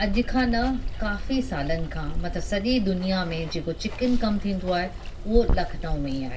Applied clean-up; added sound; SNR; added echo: none; Water; 2 dB; reverberation time 0.2 s.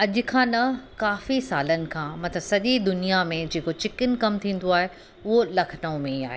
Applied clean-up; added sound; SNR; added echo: none; none; none; none.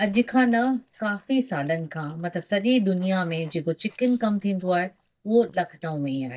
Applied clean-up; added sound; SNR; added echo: neural mask model DeepFilterNet 3.